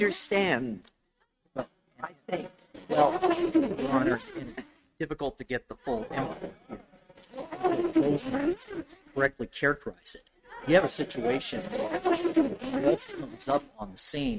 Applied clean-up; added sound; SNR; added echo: neural mask model RNNoise.